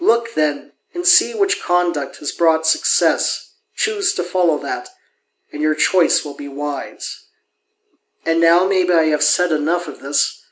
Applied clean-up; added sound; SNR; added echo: none; none; none; none.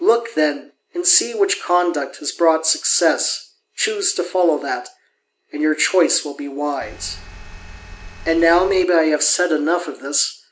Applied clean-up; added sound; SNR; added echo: none; Engine; 16 dB; none.